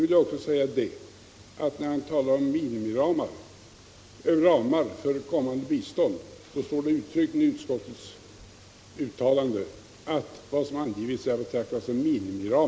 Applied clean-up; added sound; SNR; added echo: none; none; none; none.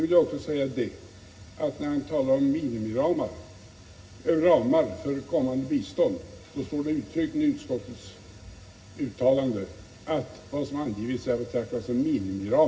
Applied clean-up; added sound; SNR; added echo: none; none; none; reverberation time 0.4 s.